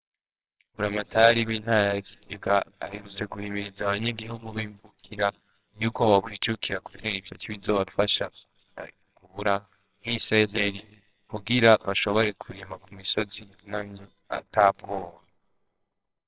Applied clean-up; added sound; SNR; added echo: neural separator model SepFormer WHAMR!.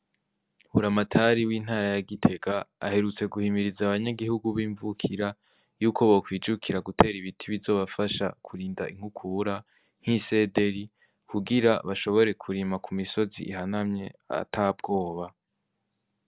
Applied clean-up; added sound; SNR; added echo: none; none; none; none.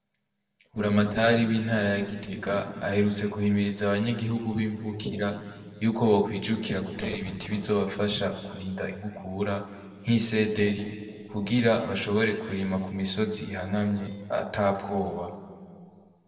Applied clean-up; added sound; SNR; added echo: neural separator model SepFormer DNS4.